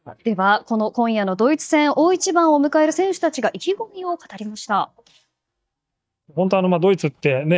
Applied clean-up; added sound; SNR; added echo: neural mask model DeepFilterNet 3.